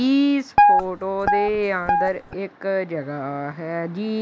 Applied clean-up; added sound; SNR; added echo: none; Guitar; -4 dB; none.